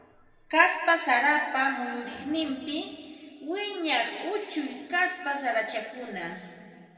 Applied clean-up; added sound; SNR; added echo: none; none; none; reverberation time 2.0 s.